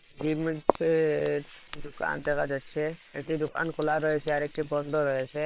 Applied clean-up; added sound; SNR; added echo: neural separator model SepFormer WHAM!.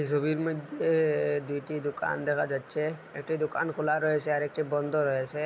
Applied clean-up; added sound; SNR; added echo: none; none; none; none.